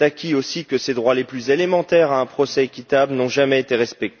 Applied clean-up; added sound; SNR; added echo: none; none; none; none.